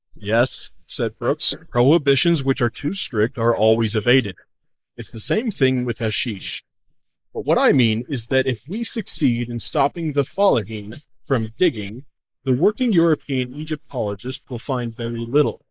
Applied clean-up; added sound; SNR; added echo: neural mask model Resemble Enhance denoiser.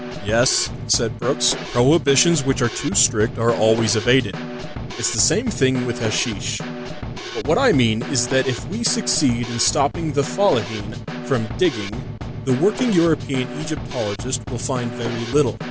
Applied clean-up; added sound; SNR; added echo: none; Snare drum / Drum kit; 8 dB; none.